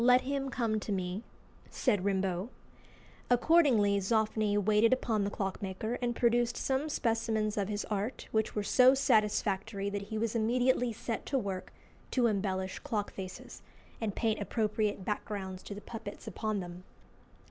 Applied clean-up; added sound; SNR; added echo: none; none; none; none.